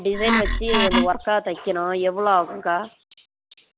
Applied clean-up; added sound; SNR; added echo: none; Wood; -2 dB; none.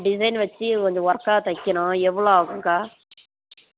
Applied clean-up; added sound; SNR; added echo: none; none; none; none.